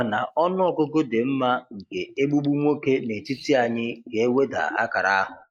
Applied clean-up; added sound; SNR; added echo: neural mask model Resemble Enhance denoiser.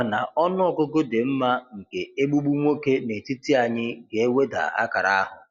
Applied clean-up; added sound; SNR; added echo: none; none; none; none.